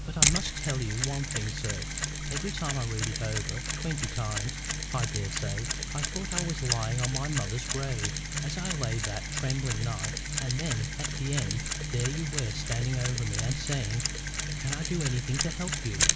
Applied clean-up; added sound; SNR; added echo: none; Mechanisms; -2 dB; none.